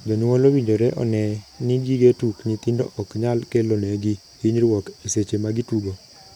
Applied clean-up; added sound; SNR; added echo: none; none; none; none.